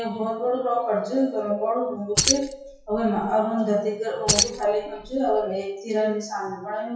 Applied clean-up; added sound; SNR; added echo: classical method WPE with log-MMSE.